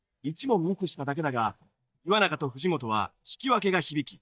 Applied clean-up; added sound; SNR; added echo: neural mask model DeepFilterNet 3.